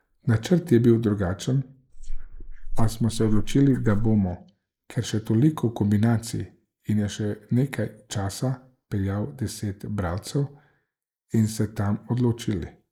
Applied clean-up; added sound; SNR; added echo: neural mask model Resemble Enhance denoiser.